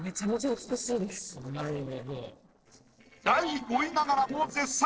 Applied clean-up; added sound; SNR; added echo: neural separator model SepFormer DNS4.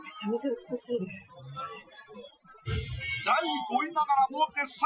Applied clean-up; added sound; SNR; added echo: classical method Wiener filter.